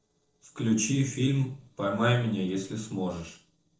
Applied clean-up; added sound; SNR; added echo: neural separator model SepFormer DNS4.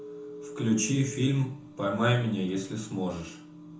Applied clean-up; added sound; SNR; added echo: none; Telephone; 17 dB; reverberation time 0.5 s.